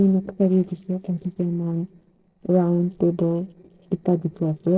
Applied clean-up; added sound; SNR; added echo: neural separator model SepFormer DNS4.